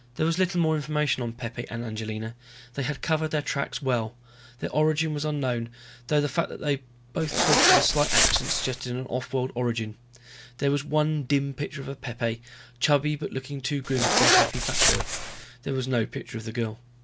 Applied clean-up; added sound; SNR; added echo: none; Zipper (clothing); -4 dB; none.